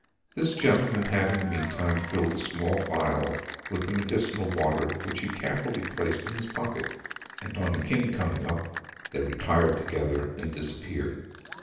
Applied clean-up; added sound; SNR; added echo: none; Applause / Cheering; 11 dB; reverberation time 0.9 s.